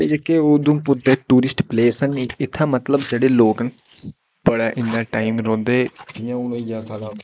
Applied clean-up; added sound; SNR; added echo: neural mask model Resemble Enhance denoiser.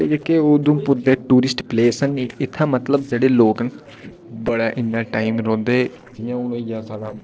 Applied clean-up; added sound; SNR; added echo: neural separator model SepFormer DNS4.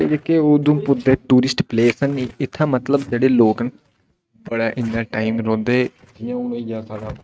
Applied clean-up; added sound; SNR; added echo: neural mask model RNNoise.